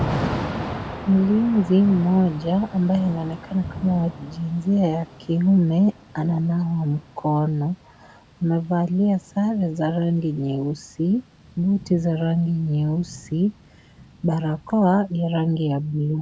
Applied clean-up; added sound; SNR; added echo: none; Thunder / Rain; 13 dB; none.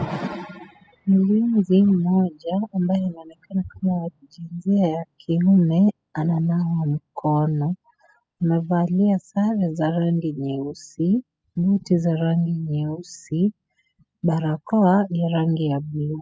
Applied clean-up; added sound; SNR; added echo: classical method spectral subtraction.